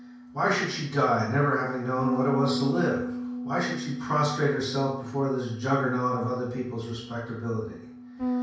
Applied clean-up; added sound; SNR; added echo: none; Bass guitar; 7 dB; reverberation time 0.5 s.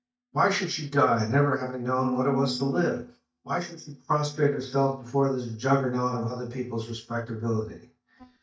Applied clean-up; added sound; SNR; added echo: neural mask model DeepFilterNet 3.